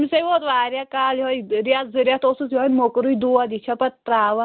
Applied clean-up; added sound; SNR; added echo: none; none; none; none.